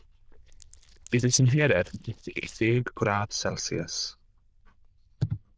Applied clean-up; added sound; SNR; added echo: neural diffusion model UNIVERSE++.